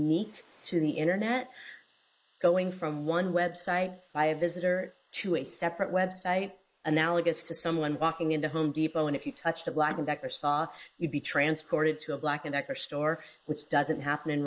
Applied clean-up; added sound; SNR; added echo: neural mask model Resemble Enhance denoiser.